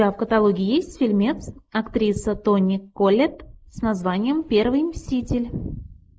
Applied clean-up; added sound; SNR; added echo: neural mask model Resemble Enhance denoiser.